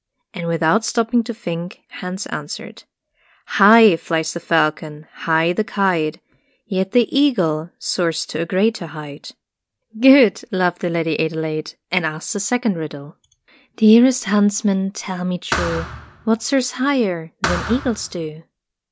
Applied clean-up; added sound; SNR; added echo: none; Thump, thud; 8 dB; none.